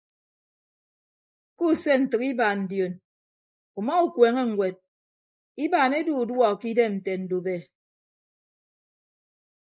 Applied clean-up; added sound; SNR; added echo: neural mask model Resemble Enhance denoiser.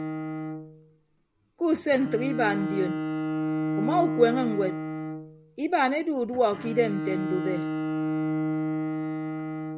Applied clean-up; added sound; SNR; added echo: none; Bowed string instrument; 2 dB; none.